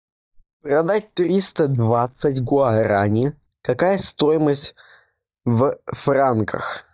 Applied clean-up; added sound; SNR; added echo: neural mask model DeepFilterNet 3.